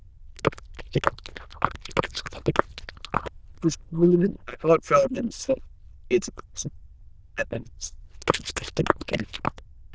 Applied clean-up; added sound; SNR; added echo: neural diffusion model UNIVERSE++.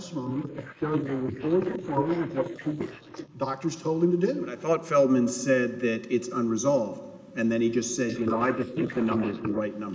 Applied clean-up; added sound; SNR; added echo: neural mask model Resemble Enhance denoiser.